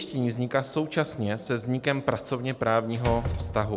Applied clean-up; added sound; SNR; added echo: none; Slam; 11 dB; none.